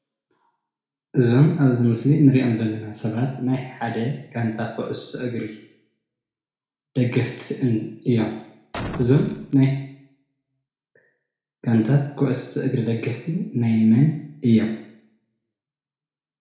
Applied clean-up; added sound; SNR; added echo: none; Boom; 11 dB; reverberation time 0.6 s.